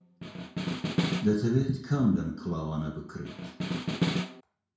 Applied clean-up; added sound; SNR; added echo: none; Snare drum; 1 dB; reverberation time 0.6 s.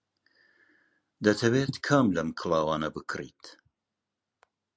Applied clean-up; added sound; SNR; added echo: none; none; none; none.